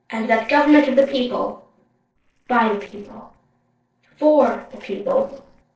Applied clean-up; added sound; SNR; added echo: neural separator model SepFormer DNS4.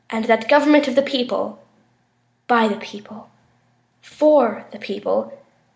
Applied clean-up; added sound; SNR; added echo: none; none; none; none.